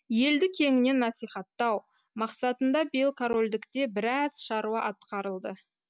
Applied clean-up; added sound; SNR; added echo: none; none; none; none.